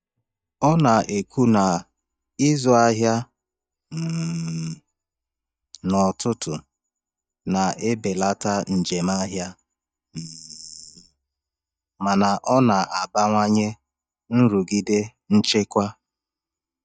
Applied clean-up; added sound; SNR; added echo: neural mask model DeepFilterNet 3.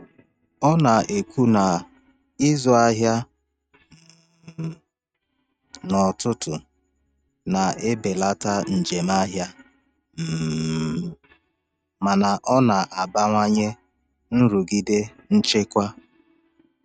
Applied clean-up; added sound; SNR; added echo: neural mask model RNNoise.